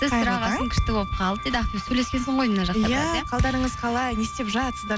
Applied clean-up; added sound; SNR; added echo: none; Thump, thud + Wind instrument, woodwind instrument; 7 dB; none.